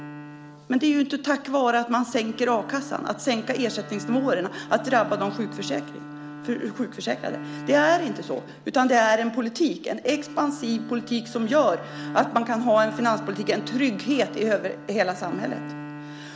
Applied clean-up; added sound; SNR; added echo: none; Bowed string instrument; 13 dB; none.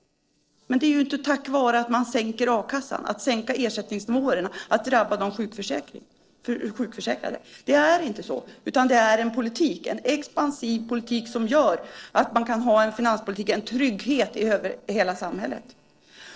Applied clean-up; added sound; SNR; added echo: neural separator model SepFormer DNS4.